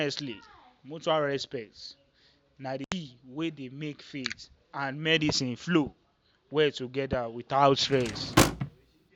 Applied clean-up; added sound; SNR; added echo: none; Drawer open or close / Wood; -1 dB; none.